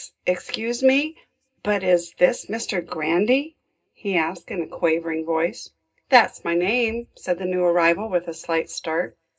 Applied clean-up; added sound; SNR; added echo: none; none; none; reverberation time 0.2 s.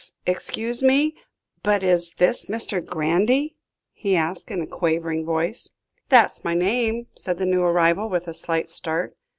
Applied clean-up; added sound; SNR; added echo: none; none; none; none.